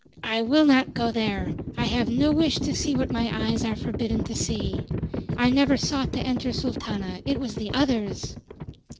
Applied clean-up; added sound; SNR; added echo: none; Livestock, farm animals, working animals; 6 dB; none.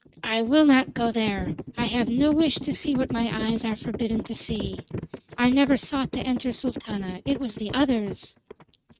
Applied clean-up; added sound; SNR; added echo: neural mask model RNNoise.